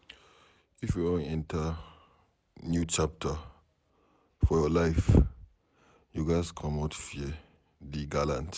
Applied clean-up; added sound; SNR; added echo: none; none; none; none.